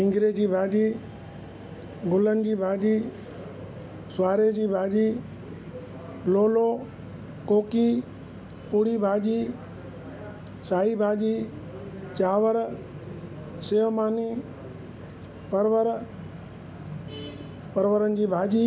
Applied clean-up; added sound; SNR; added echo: none; none; none; none.